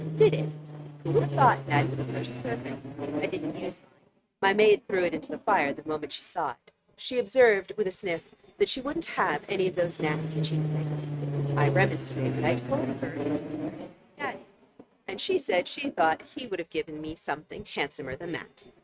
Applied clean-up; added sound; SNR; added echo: neural mask model RNNoise.